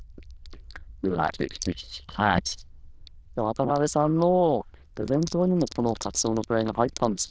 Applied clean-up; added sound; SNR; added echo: neural diffusion model UNIVERSE++.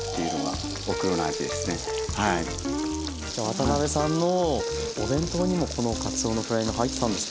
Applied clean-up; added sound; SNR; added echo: none; none; none; none.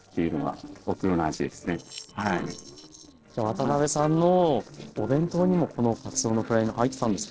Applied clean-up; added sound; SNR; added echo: neural separator model SepFormer DNS4.